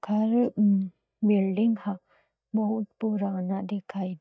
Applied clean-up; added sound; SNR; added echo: neural mask model DeepFilterNet 3.